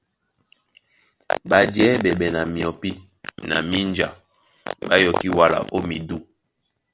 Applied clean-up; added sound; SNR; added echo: none; none; none; none.